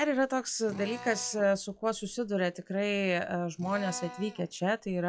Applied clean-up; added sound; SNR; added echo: classical method log-MMSE.